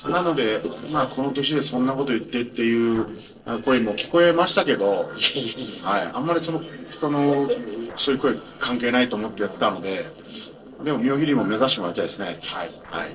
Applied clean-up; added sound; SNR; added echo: neural separator model SepFormer DNS4.